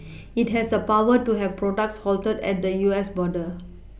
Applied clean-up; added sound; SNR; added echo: none; none; none; none.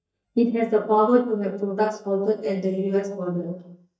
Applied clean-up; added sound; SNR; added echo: neural mask model DeepFilterNet 3.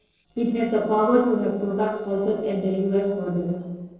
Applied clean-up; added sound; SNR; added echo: neural separator model SepFormer DNS4.